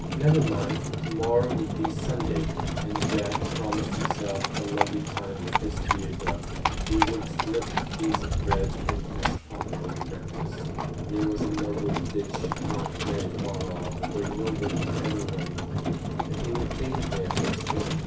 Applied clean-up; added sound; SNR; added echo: none; Livestock, farm animals, working animals; -3 dB; reverberation time 0.3 s.